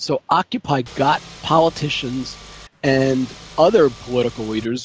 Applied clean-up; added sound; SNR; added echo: none; Engine / Car; 20 dB; none.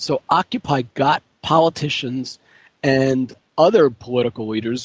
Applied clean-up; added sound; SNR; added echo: none; none; none; none.